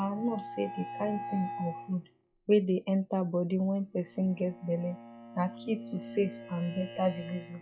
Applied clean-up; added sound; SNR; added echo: classical method log-MMSE.